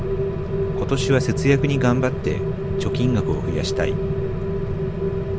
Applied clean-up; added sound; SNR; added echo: none; Rain; -1 dB; none.